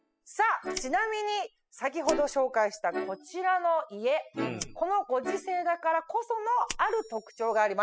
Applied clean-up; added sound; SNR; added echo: classical method spectral subtraction.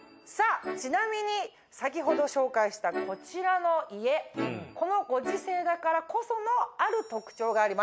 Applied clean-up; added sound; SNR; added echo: none; none; none; none.